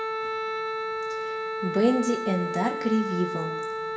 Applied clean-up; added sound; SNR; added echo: none; Wind instrument, woodwind instrument; 2 dB; reverberation time 1.1 s.